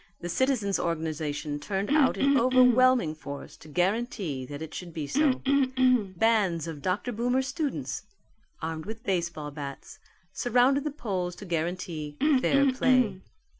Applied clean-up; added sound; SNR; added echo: none; Cough; -5 dB; none.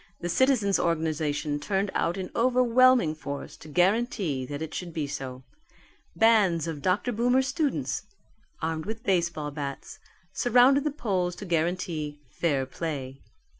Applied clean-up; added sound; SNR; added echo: none; none; none; none.